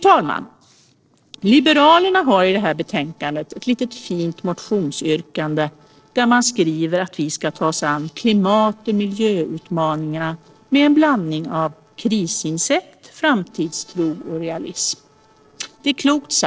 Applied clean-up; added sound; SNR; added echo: neural separator model SepFormer DNS4.